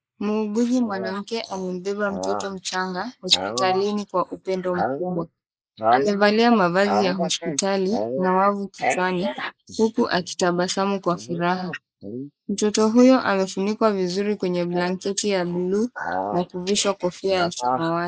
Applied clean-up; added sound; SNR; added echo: neural mask model Resemble Enhance denoiser.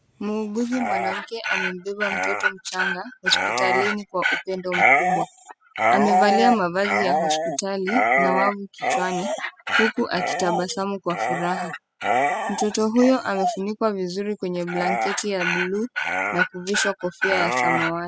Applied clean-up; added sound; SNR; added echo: classical method spectral subtraction.